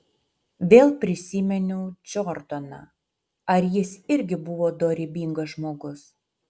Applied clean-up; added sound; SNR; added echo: none; none; none; none.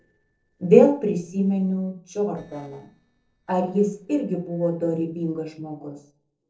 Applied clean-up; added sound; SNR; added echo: neural separator model SepFormer DNS4.